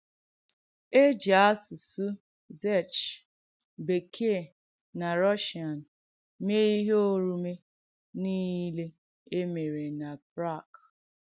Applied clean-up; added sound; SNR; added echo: none; none; none; none.